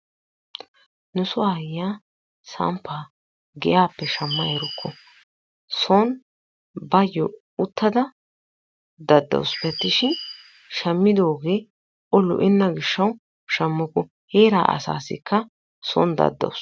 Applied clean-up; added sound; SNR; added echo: none; Bird; 9 dB; none.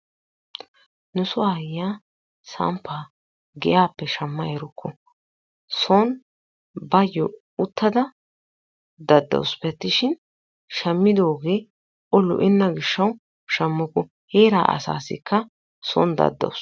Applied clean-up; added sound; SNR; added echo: none; none; none; none.